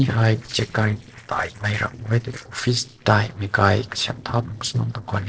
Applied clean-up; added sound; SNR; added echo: neural separator model SepFormer DNS4.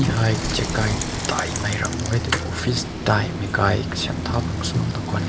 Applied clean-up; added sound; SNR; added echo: none; Bicycle; 3 dB; reverberation time 1.7 s.